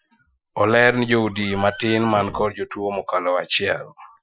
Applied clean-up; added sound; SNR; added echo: classical method Wiener filter.